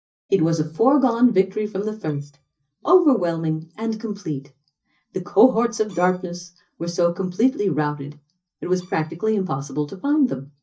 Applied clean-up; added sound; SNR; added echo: neural mask model DeepFilterNet 3.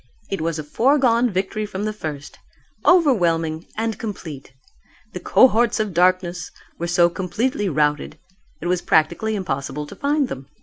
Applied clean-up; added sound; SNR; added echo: none; none; none; none.